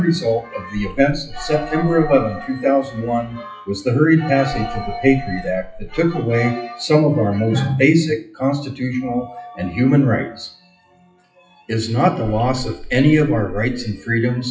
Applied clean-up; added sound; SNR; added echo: classical method WPE with log-MMSE.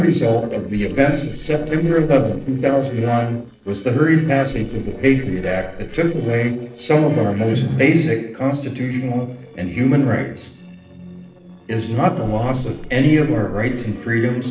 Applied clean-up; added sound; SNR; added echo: neural separator model SepFormer DNS4.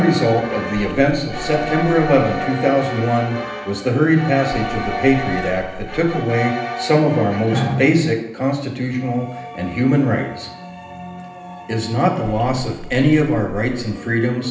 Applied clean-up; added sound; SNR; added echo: none; Water / Splash, splatter; 14 dB; reverberation time 0.8 s.